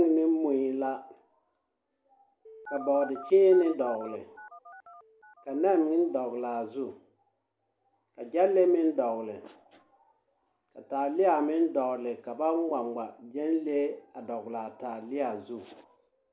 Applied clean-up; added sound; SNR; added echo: none; Telephone; 17 dB; none.